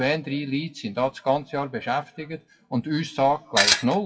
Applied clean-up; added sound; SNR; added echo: classical method WPE with log-MMSE.